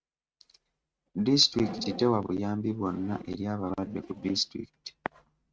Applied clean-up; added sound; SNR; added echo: neural mask model RNNoise.